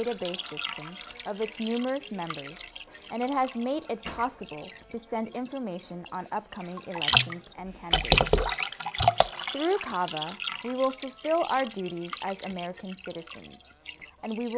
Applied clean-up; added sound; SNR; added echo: none; Liquid; 0 dB; none.